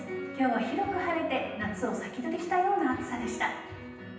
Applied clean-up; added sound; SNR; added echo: none; none; none; reverberation time 0.9 s.